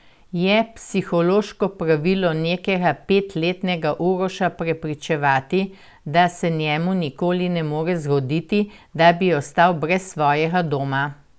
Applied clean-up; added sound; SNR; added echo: none; none; none; none.